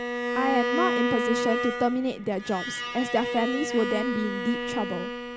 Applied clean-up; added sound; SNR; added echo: none; Bowed string instrument; 1 dB; none.